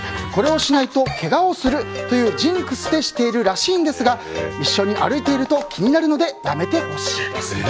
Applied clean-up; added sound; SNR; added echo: none; none; none; none.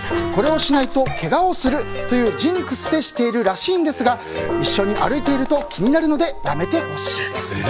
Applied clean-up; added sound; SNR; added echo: none; Gong; 7 dB; none.